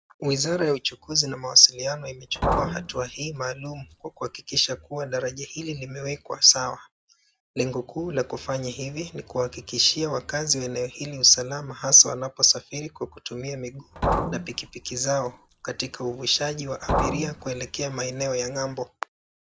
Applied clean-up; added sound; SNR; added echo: none; Liquid; 5 dB; none.